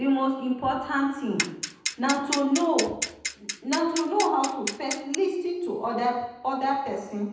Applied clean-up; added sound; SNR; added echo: none; Clock; 6 dB; reverberation time 0.9 s.